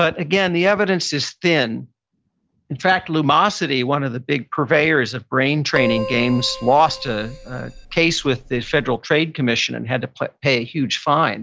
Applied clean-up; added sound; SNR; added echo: none; Keyboard (musical); 10 dB; none.